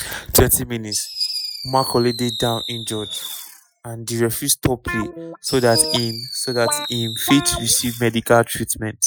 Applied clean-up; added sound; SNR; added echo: classical method Wiener filter.